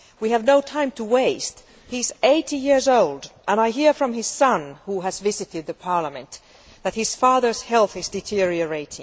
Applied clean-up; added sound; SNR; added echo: none; none; none; none.